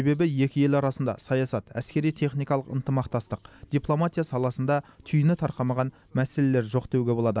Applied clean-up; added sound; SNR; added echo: none; none; none; none.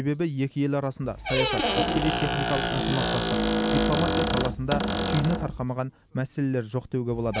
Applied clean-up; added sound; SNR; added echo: none; Squeak; 0 dB; none.